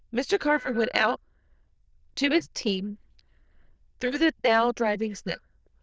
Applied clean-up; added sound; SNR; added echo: neural diffusion model UNIVERSE++.